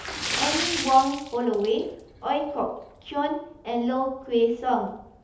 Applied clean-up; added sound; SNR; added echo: none; Splash, splatter; 9 dB; reverberation time 0.8 s.